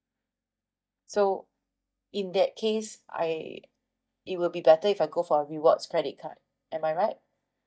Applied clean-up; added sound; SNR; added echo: neural mask model DeepFilterNet 3.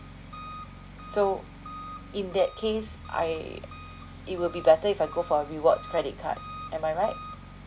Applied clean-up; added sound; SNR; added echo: none; Engine; 13 dB; none.